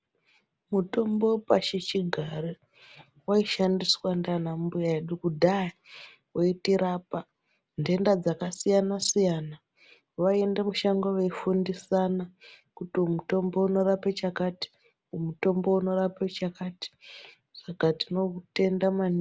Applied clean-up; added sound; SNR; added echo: none; none; none; none.